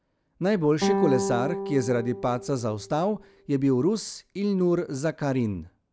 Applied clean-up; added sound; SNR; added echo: none; Guitar; 6 dB; none.